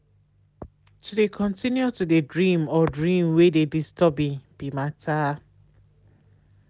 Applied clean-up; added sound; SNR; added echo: none; none; none; none.